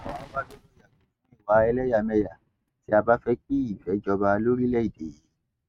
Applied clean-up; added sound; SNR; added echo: neural mask model RNNoise.